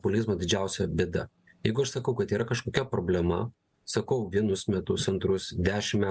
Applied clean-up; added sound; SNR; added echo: none; none; none; none.